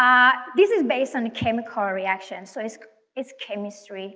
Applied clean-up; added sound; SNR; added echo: none; none; none; none.